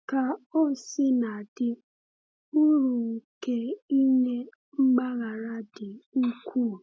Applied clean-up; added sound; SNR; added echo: none; none; none; none.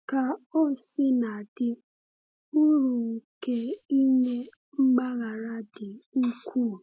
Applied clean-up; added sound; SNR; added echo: none; Tambourine; 15 dB; none.